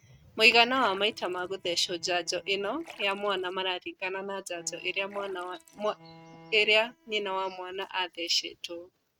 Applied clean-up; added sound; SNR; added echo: neural mask model RNNoise.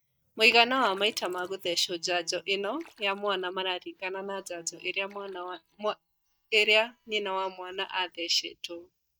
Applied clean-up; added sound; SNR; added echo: neural mask model DeepFilterNet 3.